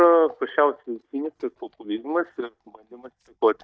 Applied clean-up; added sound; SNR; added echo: neural mask model DeepFilterNet 3.